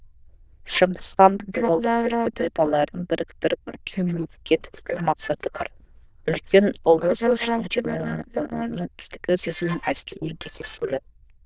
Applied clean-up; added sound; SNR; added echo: neural diffusion model UNIVERSE++.